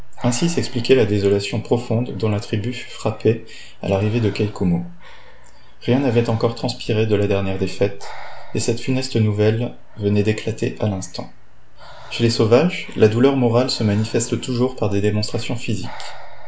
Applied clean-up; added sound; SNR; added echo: none; Breathing; 9 dB; none.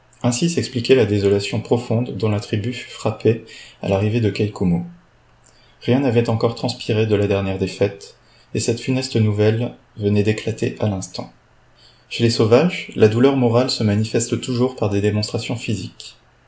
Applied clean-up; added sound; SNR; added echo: none; none; none; none.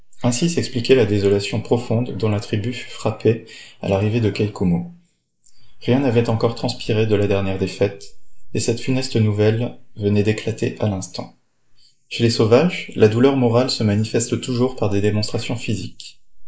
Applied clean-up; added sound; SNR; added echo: neural mask model Resemble Enhance denoiser.